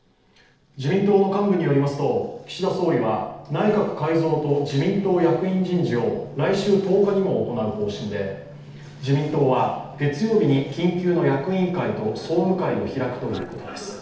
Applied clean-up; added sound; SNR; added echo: neural separator model SepFormer DNS4.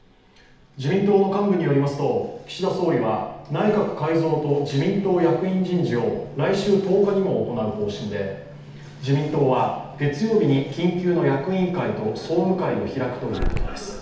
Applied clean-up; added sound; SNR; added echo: none; Growling; 15 dB; reverberation time 0.8 s.